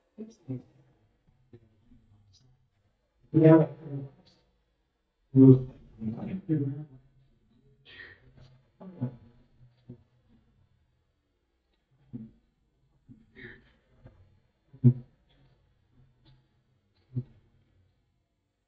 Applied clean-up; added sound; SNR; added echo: neural mask model DeepFilterNet 3.